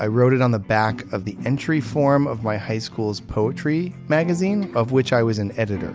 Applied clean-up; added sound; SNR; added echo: none; none; none; none.